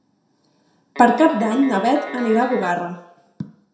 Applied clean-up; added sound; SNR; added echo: none; Guitar; 12 dB; reverberation time 0.6 s.